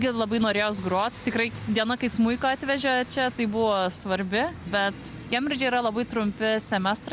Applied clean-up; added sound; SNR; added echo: none; none; none; none.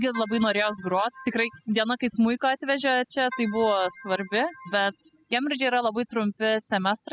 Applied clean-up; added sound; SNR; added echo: classical method spectral subtraction.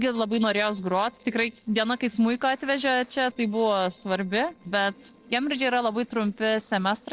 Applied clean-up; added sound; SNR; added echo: neural separator model SepFormer DNS4.